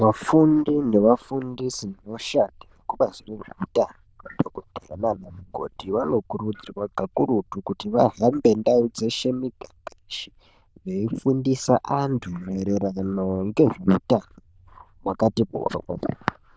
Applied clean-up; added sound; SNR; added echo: neural diffusion model UNIVERSE++.